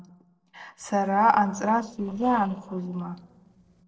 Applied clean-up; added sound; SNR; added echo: neural separator model SepFormer DNS4.